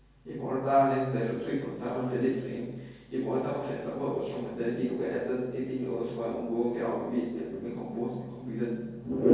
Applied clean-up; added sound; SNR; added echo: none; none; none; reverberation time 1.3 s.